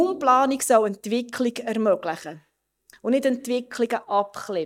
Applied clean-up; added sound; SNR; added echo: neural mask model DeepFilterNet 3.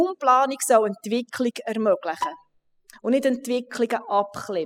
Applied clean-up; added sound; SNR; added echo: classical method spectral subtraction.